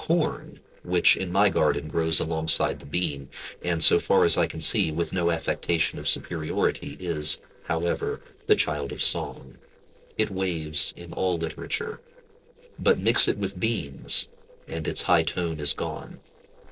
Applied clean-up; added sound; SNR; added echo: neural separator model SepFormer DNS4.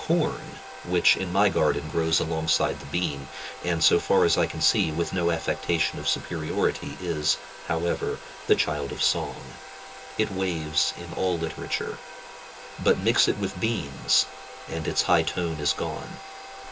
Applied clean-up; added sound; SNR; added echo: none; Domestic sounds, home sounds; 14 dB; reverberation time 0.2 s.